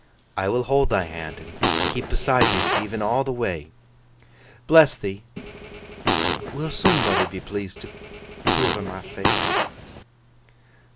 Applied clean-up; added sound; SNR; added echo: none; Fart; -3 dB; none.